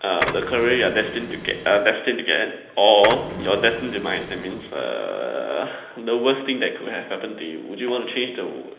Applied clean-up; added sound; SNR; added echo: none; Printer; 9 dB; reverberation time 0.8 s.